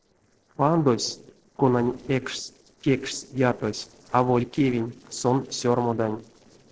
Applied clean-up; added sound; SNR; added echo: neural separator model SepFormer DNS4.